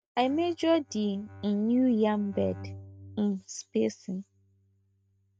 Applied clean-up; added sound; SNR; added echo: neural mask model RNNoise.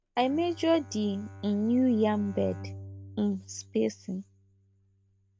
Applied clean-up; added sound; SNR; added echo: none; Bowed string instrument; 16 dB; none.